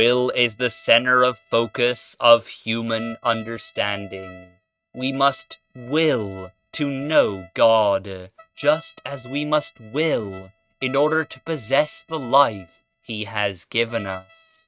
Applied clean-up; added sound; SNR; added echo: neural mask model RNNoise.